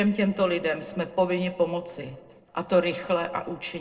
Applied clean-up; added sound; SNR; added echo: neural separator model SepFormer DNS4.